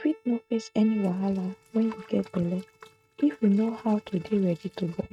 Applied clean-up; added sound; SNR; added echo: neural mask model RNNoise.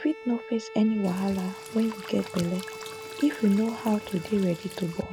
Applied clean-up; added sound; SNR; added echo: none; Bowed string instrument + Cricket / Water; 13 dB; none.